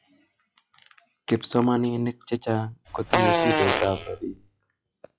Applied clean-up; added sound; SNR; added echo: classical method log-MMSE.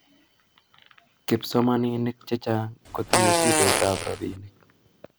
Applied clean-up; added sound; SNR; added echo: none; Fart; -4 dB; none.